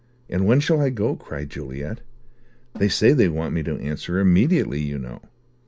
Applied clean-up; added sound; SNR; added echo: none; Snare drum; 18 dB; none.